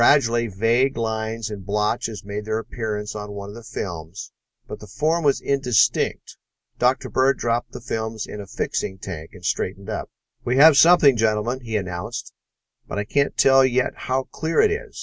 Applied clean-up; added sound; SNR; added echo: none; none; none; none.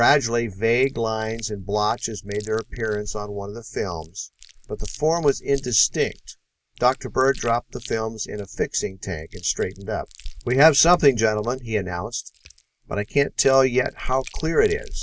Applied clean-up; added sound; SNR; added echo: none; Chewing, mastication; 13 dB; none.